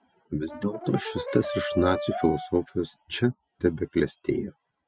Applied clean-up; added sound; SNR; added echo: none; Brass instrument; 7 dB; none.